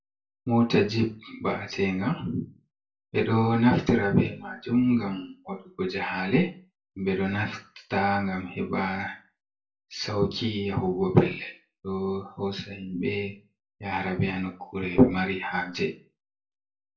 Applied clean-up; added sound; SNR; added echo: none; none; none; reverberation time 0.3 s.